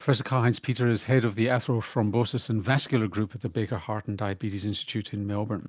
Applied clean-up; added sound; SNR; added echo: none; none; none; none.